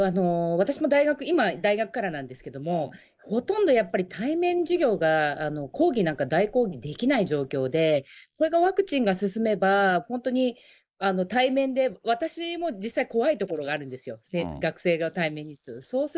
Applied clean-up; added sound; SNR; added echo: neural mask model Resemble Enhance denoiser.